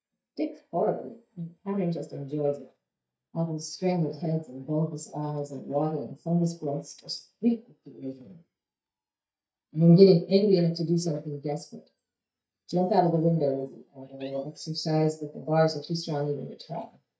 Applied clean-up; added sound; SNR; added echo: neural mask model DeepFilterNet 3.